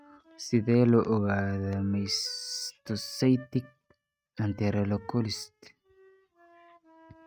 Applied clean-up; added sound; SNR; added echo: neural mask model RNNoise.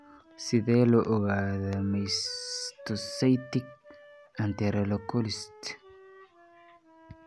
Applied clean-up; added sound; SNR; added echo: none; Wind instrument, woodwind instrument; 20 dB; none.